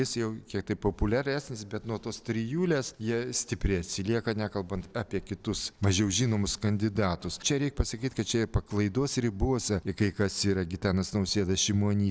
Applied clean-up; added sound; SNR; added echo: none; none; none; none.